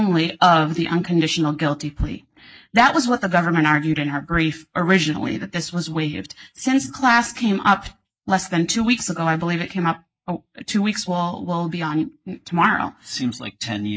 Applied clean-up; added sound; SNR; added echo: neural mask model Resemble Enhance denoiser.